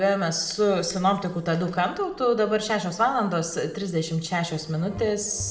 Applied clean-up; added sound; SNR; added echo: none; none; none; reverberation time 0.7 s.